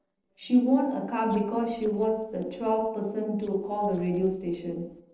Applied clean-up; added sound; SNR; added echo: neural separator model SepFormer DNS4.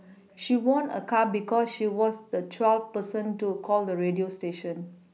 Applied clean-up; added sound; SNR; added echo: none; none; none; none.